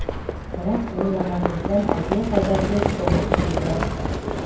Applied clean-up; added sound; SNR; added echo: none; Livestock, farm animals, working animals; -1 dB; reverberation time 0.9 s.